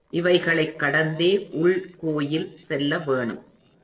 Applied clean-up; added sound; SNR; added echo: neural separator model SepFormer DNS4.